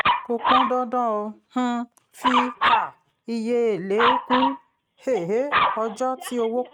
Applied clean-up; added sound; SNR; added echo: neural mask model RNNoise.